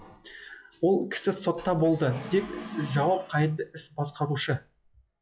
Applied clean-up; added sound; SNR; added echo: classical method log-MMSE.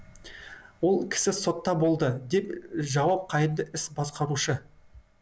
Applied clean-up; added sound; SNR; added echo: none; none; none; none.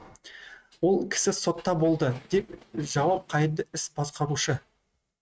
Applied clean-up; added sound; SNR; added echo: neural mask model RNNoise.